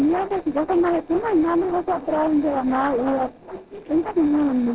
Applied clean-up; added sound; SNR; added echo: neural separator model SepFormer DNS4.